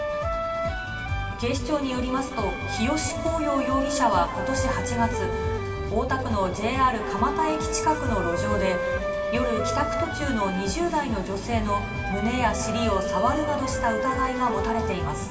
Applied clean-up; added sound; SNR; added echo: none; Wind instrument, woodwind instrument; 5 dB; reverberation time 2.6 s.